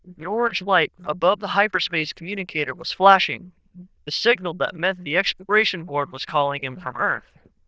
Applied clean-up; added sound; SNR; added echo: neural diffusion model UNIVERSE++.